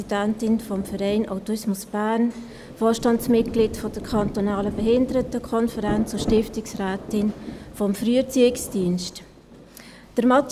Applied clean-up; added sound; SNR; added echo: none; Rain; 12 dB; none.